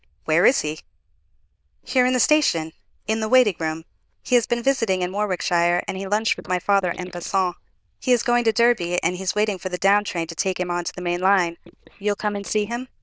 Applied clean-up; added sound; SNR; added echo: neural diffusion model UNIVERSE++.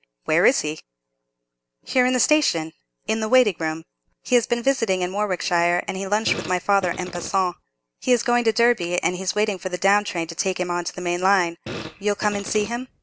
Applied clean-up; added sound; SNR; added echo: none; Fart; 13 dB; none.